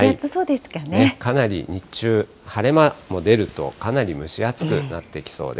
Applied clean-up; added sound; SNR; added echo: none; none; none; none.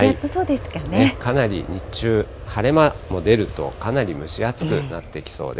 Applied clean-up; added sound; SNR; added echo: none; Aircraft; 13 dB; none.